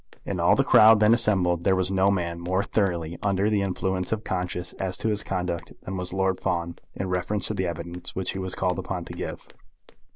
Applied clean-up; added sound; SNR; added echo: none; Walk, footsteps; 19 dB; none.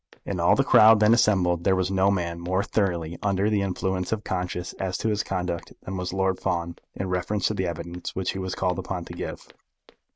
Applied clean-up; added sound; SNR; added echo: neural mask model RNNoise.